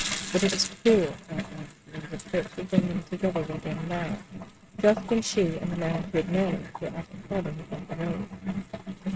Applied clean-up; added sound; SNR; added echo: neural mask model RNNoise.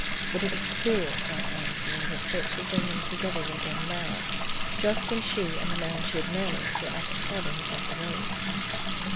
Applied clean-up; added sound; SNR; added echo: none; Bathtub (filling or washing) / Sink (filling or washing) / Water tap, faucet; -1 dB; none.